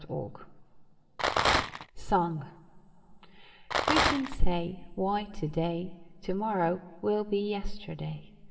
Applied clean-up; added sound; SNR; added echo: none; Rattle; -3 dB; reverberation time 2.4 s.